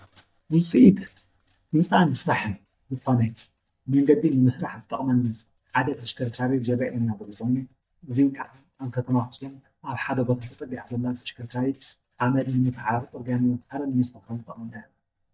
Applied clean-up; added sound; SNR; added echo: neural mask model DeepFilterNet 3.